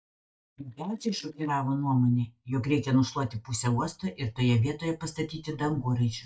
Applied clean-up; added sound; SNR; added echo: neural mask model DeepFilterNet 3.